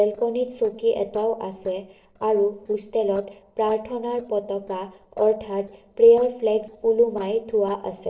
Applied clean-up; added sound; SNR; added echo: neural separator model SepFormer DNS4.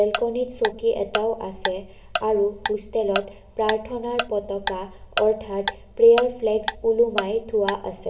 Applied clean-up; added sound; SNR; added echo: none; Tick-tock; 9 dB; reverberation time 0.9 s.